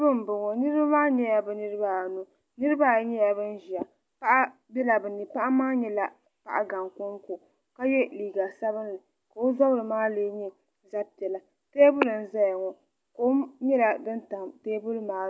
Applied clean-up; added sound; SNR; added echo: none; none; none; none.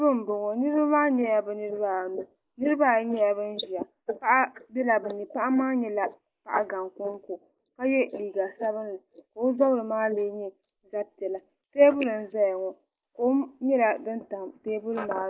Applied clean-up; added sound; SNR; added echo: neural mask model Resemble Enhance denoiser.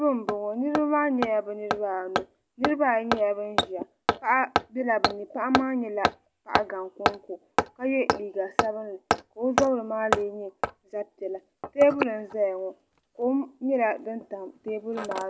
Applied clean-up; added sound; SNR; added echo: none; Hammer; 4 dB; none.